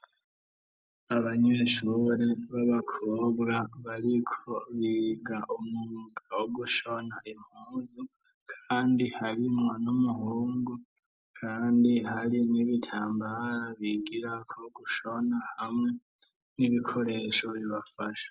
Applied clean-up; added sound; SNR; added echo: none; none; none; none.